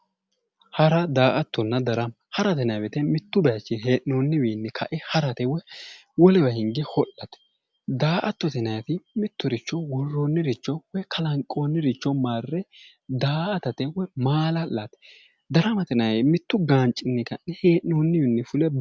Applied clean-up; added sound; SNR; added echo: none; none; none; none.